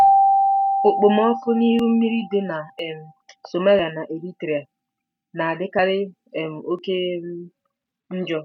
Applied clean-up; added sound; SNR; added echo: neural mask model RNNoise.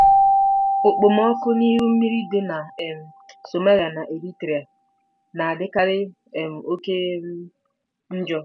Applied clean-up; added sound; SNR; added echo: none; Keyboard (musical); 2 dB; none.